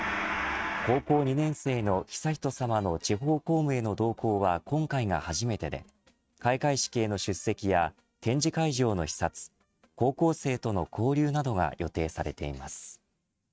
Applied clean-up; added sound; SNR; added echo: neural mask model RNNoise.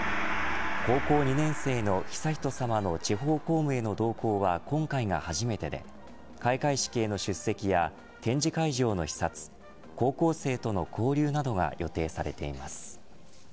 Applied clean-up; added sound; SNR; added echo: none; Gong; 7 dB; none.